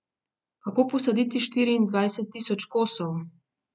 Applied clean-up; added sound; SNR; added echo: none; none; none; none.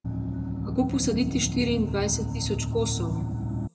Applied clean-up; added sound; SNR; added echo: none; Engine; 1 dB; reverberation time 0.9 s.